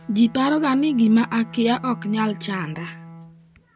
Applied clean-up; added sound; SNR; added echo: none; Bowed string instrument; 18 dB; none.